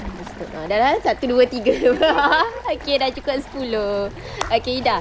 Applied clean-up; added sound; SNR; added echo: none; Stream; 17 dB; none.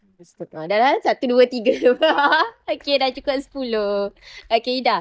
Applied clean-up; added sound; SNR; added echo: neural mask model DeepFilterNet 3.